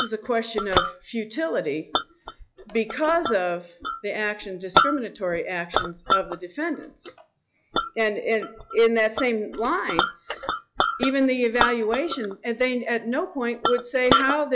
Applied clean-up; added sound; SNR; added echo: classical method log-MMSE.